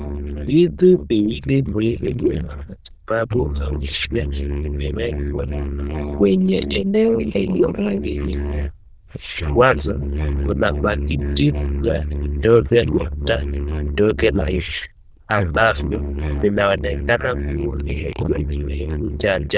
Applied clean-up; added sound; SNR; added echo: neural diffusion model UNIVERSE++.